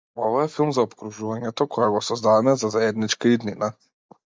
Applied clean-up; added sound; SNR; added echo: neural mask model DeepFilterNet 3.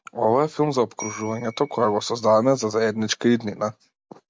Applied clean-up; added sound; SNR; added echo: none; Bell; 20 dB; none.